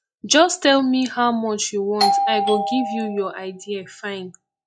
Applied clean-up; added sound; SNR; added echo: classical method log-MMSE.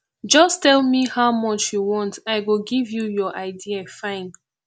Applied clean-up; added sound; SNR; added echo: none; none; none; none.